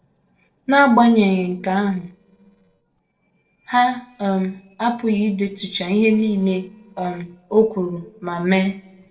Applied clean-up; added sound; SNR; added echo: neural separator model SepFormer DNS4.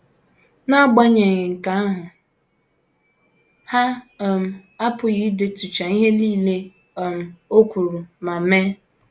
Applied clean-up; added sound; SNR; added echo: none; none; none; none.